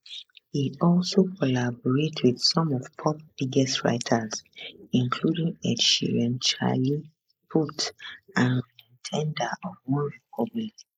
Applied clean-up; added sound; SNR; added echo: neural mask model Resemble Enhance denoiser.